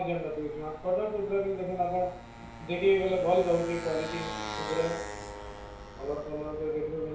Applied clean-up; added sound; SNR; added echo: none; Motorcycle; 11 dB; reverberation time 0.6 s.